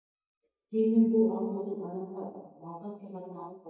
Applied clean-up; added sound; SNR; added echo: neural mask model DeepFilterNet 3.